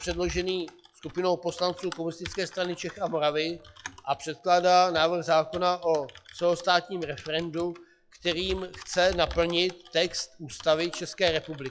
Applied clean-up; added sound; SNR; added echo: classical method log-MMSE.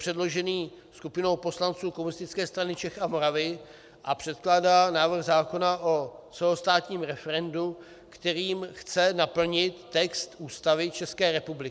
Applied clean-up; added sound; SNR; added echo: none; none; none; none.